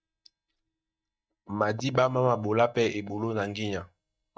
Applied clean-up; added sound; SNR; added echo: neural mask model DeepFilterNet 3.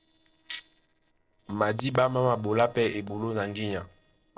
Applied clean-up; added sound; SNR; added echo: neural separator model SepFormer DNS4.